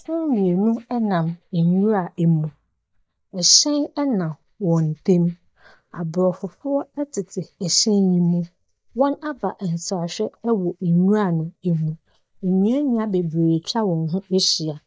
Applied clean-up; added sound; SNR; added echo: neural mask model DeepFilterNet 3.